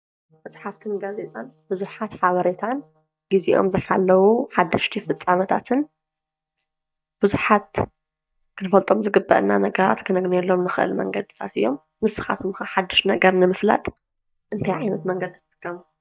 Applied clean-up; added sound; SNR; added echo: neural mask model DeepFilterNet 3.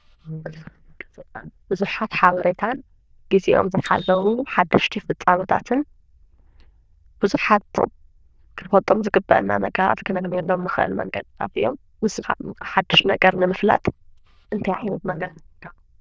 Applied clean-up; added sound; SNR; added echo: neural diffusion model UNIVERSE++.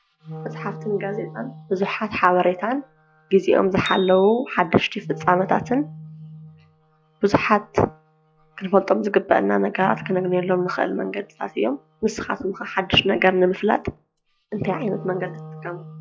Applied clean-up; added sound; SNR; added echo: classical method log-MMSE.